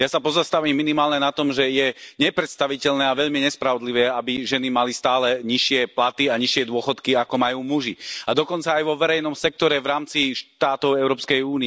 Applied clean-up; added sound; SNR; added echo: none; none; none; none.